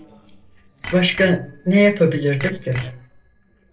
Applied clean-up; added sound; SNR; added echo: neural separator model SepFormer DNS4.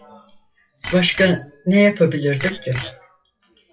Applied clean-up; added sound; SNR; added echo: classical method WPE with log-MMSE.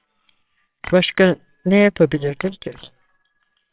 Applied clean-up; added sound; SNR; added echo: neural separator model SepFormer WHAMR!.